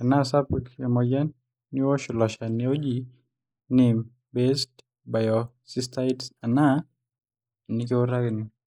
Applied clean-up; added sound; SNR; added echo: neural mask model Resemble Enhance denoiser.